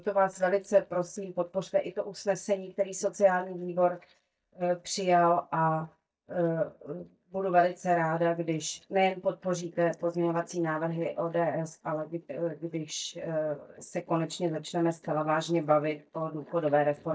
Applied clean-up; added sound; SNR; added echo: neural mask model DeepFilterNet 3.